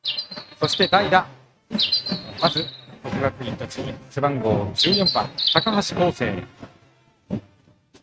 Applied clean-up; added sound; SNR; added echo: neural mask model RNNoise.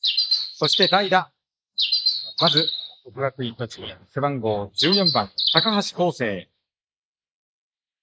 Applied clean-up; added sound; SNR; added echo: neural mask model Resemble Enhance denoiser.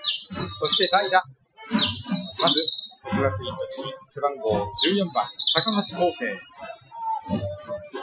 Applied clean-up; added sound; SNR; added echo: classical method Wiener filter.